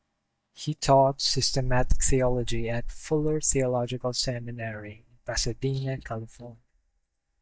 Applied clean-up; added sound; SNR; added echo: neural mask model DeepFilterNet 3.